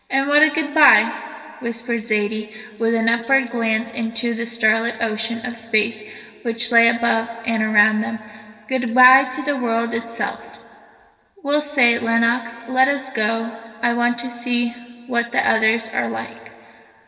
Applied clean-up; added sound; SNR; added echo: none; none; none; reverberation time 2.1 s.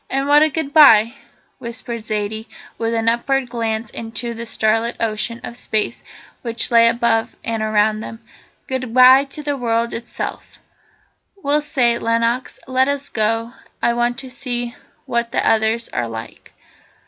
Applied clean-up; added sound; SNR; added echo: none; none; none; none.